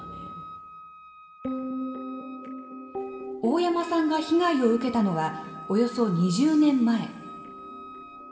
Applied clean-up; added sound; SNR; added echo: none; Wind instrument, woodwind instrument; 17 dB; reverberation time 1.7 s.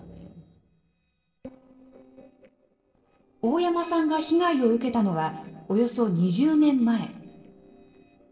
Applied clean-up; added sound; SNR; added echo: neural separator model SepFormer DNS4.